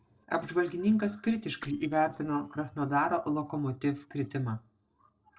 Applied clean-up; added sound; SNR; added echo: neural separator model SepFormer DNS4.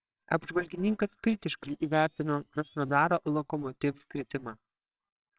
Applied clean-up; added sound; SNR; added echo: neural separator model SepFormer WHAMR!.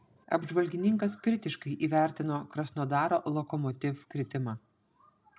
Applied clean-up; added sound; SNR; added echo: none; none; none; none.